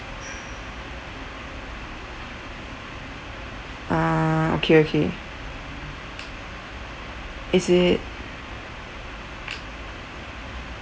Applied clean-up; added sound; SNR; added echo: none; none; none; none.